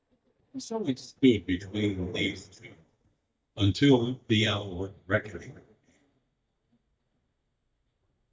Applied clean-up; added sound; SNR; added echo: neural mask model DeepFilterNet 3.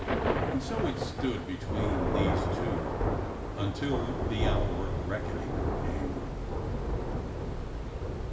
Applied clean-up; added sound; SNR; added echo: none; Thunder / Rain; -5 dB; reverberation time 2.2 s.